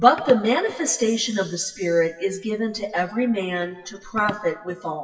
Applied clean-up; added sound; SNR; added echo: classical method WPE with log-MMSE.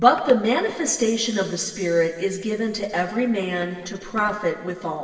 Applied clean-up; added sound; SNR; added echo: neural separator model SepFormer DNS4.